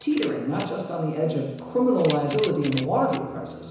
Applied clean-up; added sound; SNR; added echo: none; Camera; 12 dB; reverberation time 1.0 s.